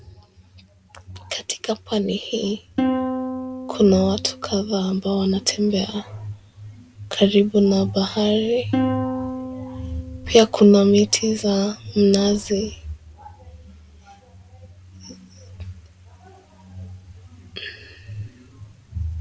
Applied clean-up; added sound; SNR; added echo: none; Plucked string instrument; 7 dB; none.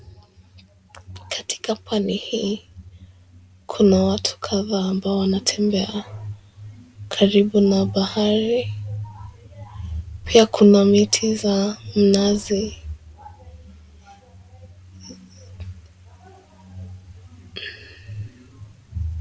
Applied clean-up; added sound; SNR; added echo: none; none; none; none.